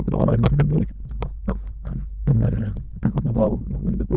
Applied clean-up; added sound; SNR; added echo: neural diffusion model UNIVERSE++.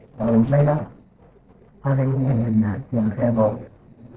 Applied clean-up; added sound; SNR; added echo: neural separator model SepFormer DNS4.